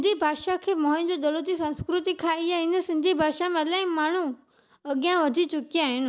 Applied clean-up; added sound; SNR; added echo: none; none; none; none.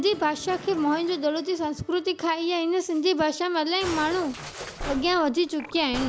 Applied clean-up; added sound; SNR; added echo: none; Musical instrument; 14 dB; none.